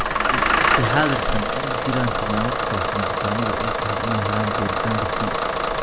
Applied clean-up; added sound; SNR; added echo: none; Engine starting / Bus; -5 dB; none.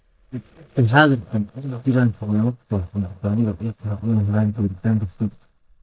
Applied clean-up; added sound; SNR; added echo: neural mask model DeepFilterNet 3.